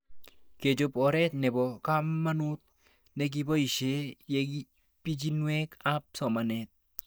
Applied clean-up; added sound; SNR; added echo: neural mask model DeepFilterNet 3.